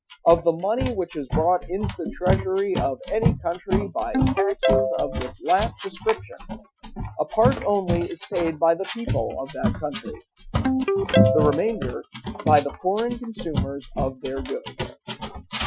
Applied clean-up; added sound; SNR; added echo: classical method Wiener filter.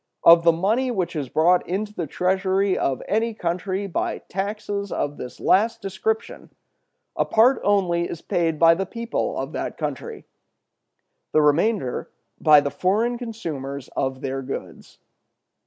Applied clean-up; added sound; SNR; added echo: none; none; none; none.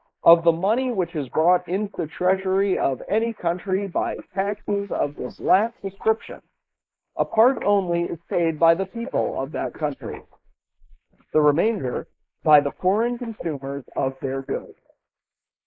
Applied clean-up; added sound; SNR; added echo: neural mask model Resemble Enhance denoiser.